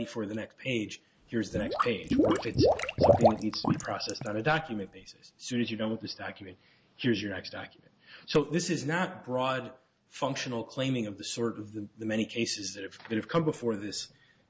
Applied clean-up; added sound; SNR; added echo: none; Liquid; -4 dB; none.